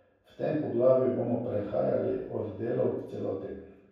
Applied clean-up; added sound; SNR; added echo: none; none; none; reverberation time 0.7 s.